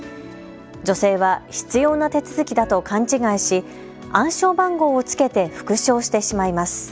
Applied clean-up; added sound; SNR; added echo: none; none; none; none.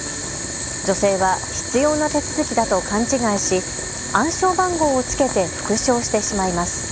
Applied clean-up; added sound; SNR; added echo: none; Boiling; 6 dB; none.